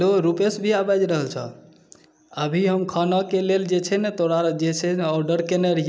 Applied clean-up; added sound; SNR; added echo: none; none; none; none.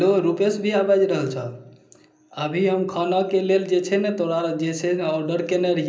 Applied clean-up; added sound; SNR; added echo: none; none; none; reverberation time 0.5 s.